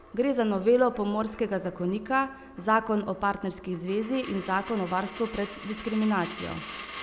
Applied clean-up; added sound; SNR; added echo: none; Coin (dropping); 16 dB; none.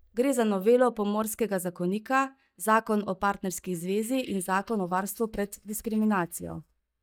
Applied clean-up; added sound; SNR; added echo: neural mask model DeepFilterNet 3.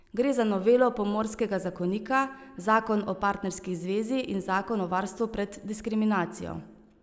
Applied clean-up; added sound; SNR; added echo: none; none; none; none.